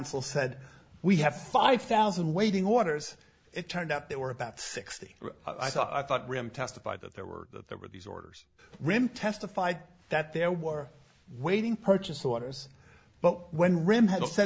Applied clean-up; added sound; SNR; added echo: none; none; none; none.